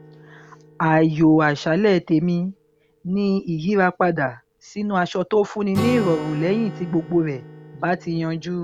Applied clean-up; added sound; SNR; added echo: none; Acoustic guitar; 15 dB; none.